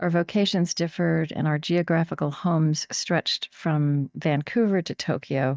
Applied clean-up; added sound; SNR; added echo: neural mask model DeepFilterNet 3.